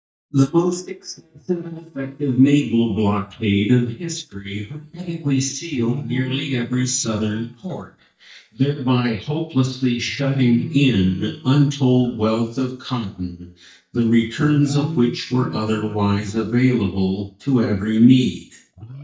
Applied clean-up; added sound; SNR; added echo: neural mask model DeepFilterNet 3.